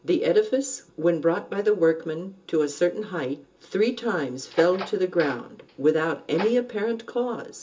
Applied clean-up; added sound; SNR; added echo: none; Door; 16 dB; reverberation time 0.2 s.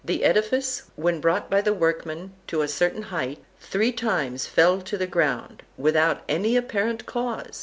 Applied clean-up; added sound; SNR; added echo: none; none; none; none.